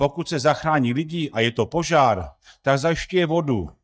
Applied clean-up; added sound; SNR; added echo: neural mask model DeepFilterNet 3.